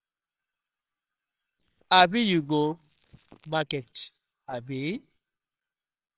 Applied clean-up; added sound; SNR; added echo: neural separator model SepFormer WHAMR!.